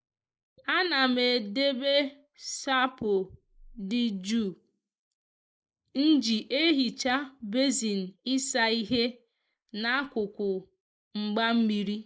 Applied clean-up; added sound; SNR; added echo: neural mask model Resemble Enhance denoiser.